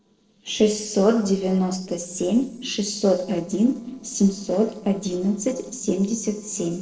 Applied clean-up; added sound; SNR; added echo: neural separator model SepFormer DNS4.